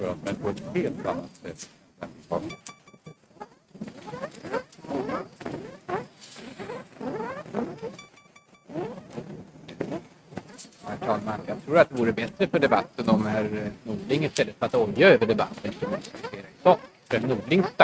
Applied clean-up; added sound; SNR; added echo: neural mask model RNNoise.